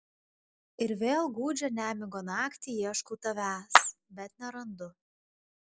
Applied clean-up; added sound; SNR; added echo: none; Clapping; -5 dB; none.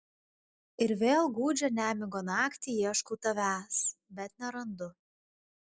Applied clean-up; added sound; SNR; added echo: none; none; none; none.